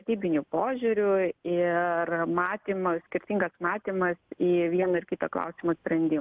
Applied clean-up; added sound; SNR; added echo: none; none; none; none.